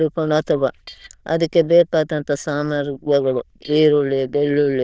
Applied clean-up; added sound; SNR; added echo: neural diffusion model UNIVERSE++.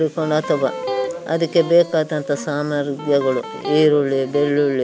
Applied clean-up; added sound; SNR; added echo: none; Electric guitar; 13 dB; none.